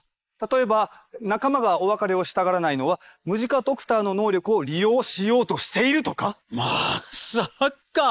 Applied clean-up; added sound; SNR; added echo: neural mask model Resemble Enhance denoiser.